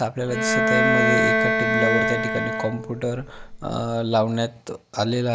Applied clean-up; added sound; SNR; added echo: none; Bowed string instrument; -3 dB; none.